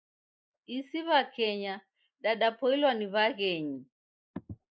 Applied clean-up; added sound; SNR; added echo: neural mask model Resemble Enhance denoiser.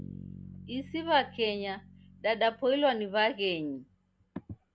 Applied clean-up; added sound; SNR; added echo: none; Bass guitar; 18 dB; none.